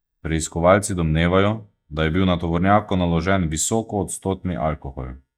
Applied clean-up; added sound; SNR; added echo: neural mask model DeepFilterNet 3.